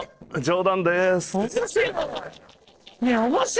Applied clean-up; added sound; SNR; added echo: neural separator model SepFormer DNS4.